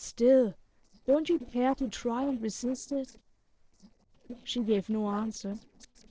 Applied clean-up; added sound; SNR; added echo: neural separator model SepFormer DNS4.